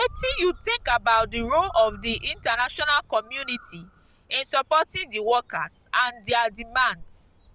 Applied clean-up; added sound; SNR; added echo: none; Bird; 18 dB; none.